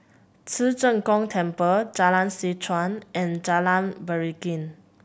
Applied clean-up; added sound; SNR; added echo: none; none; none; none.